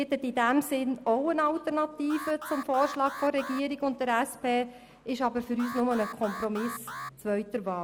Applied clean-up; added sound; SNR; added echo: none; Alarm; 11 dB; none.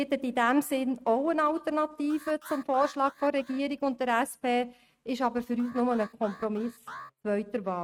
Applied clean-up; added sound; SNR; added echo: neural mask model RNNoise.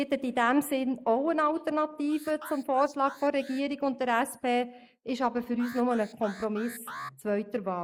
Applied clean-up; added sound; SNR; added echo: neural mask model Resemble Enhance denoiser.